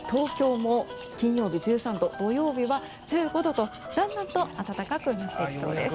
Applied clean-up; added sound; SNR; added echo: none; Domestic sounds, home sounds; 17 dB; none.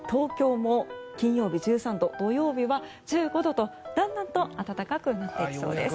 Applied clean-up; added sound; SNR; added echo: none; none; none; none.